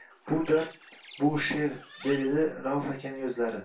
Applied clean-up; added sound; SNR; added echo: none; Bird; 19 dB; reverberation time 0.2 s.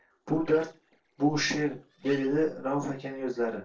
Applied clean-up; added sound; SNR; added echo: neural separator model SepFormer DNS4.